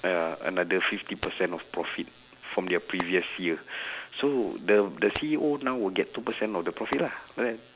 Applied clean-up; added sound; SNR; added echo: none; Hands; 16 dB; none.